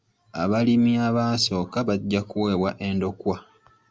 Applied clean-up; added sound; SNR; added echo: none; none; none; none.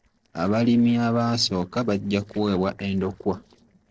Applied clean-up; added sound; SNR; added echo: neural separator model SepFormer DNS4.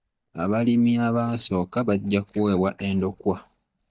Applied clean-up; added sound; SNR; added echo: neural mask model DeepFilterNet 3.